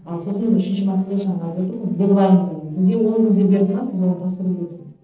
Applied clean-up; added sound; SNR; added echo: neural separator model SepFormer DNS4.